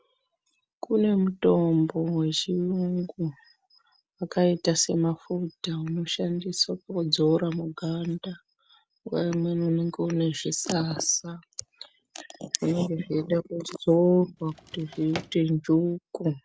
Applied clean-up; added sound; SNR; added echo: none; Drawer open or close; 14 dB; none.